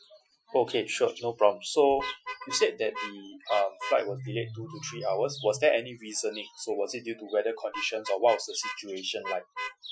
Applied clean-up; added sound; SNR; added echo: classical method Wiener filter.